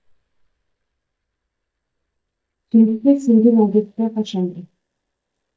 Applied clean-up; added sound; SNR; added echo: neural mask model DeepFilterNet 3.